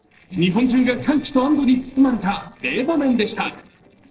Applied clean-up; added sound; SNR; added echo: neural separator model SepFormer DNS4.